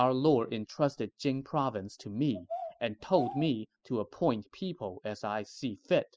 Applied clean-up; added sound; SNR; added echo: classical method spectral subtraction.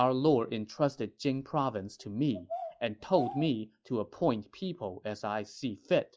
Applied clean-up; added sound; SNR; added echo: classical method log-MMSE.